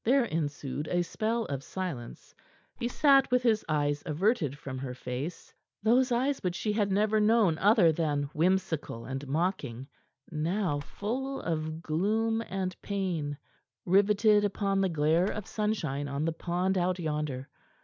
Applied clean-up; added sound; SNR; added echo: none; Bird; 10 dB; none.